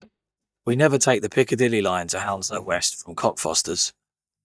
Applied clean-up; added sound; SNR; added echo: neural mask model DeepFilterNet 3.